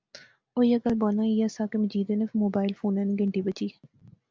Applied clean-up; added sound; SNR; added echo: none; none; none; none.